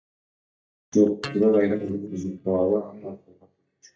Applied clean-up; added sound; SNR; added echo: neural mask model DeepFilterNet 3.